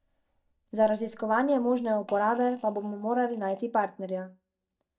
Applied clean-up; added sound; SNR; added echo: neural mask model DeepFilterNet 3.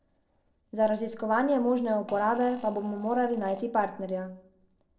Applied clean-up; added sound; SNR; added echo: neural separator model SepFormer DNS4.